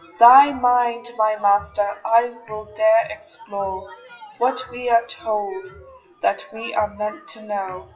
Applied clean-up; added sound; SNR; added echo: classical method WPE with log-MMSE.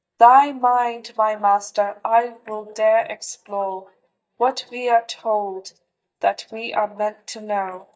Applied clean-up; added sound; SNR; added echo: neural mask model DeepFilterNet 3.